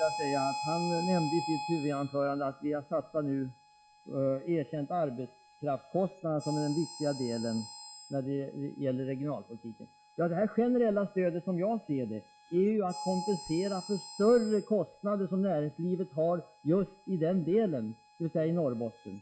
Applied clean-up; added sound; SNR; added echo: classical method log-MMSE.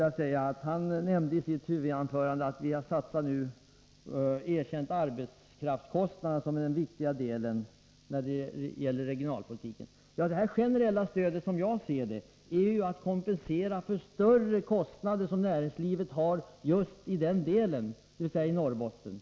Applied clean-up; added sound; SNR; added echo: none; none; none; none.